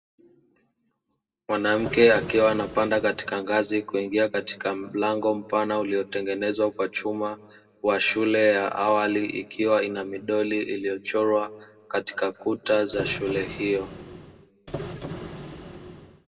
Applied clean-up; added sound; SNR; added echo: none; Printer; 11 dB; reverberation time 0.7 s.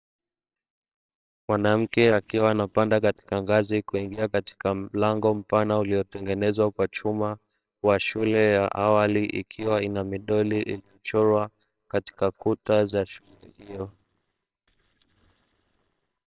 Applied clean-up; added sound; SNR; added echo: neural separator model SepFormer WHAMR!.